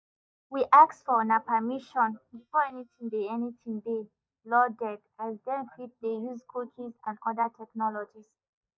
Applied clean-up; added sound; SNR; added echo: neural mask model DeepFilterNet 3.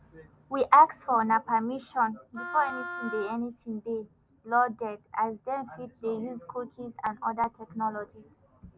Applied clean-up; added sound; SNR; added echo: none; Wind instrument, woodwind instrument; 11 dB; none.